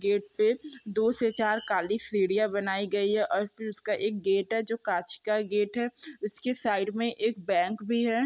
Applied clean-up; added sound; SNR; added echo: none; none; none; none.